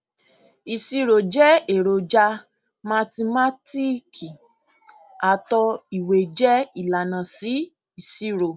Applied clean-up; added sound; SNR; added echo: none; none; none; none.